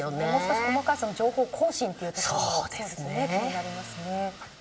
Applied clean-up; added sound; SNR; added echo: none; Motor vehicle (road); 18 dB; reverberation time 0.5 s.